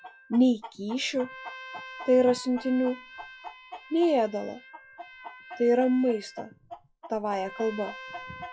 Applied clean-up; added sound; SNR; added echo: classical method log-MMSE.